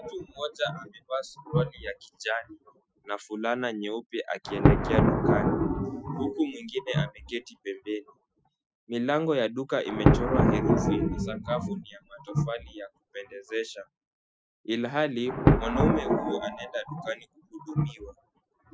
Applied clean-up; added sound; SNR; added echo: classical method Wiener filter.